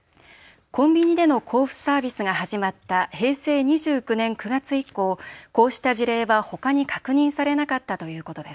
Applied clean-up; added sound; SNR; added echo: none; none; none; none.